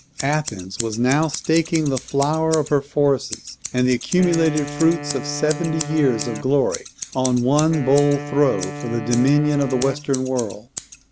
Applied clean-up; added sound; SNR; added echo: none; Wind instrument, woodwind instrument + Scissors; 11 dB; none.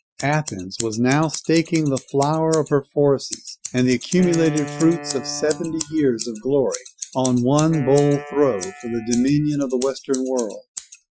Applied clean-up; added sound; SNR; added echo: classical method Wiener filter.